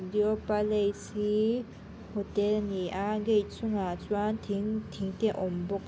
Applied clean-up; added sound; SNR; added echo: none; none; none; none.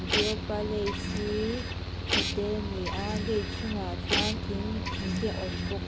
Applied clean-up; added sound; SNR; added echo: none; Mechanical fan + Printer; -2 dB; none.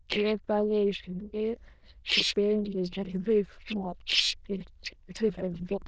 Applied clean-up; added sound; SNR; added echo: neural diffusion model UNIVERSE++.